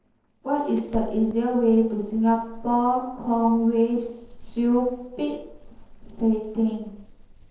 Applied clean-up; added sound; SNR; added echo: neural separator model SepFormer DNS4.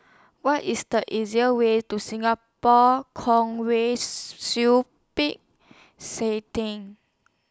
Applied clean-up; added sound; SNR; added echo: none; none; none; none.